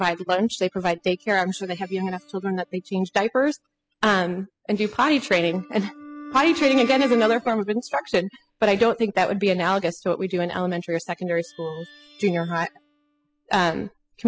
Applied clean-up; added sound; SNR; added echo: classical method spectral subtraction.